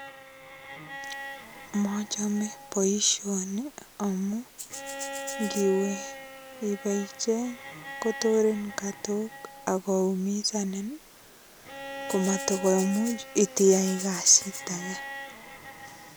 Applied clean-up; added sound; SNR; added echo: none; Bowed string instrument + Rattle (instrument); 12 dB; none.